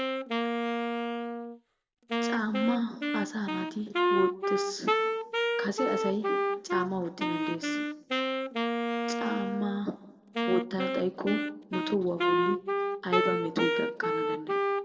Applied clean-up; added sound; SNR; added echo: none; Wind instrument, woodwind instrument; -3 dB; reverberation time 1.0 s.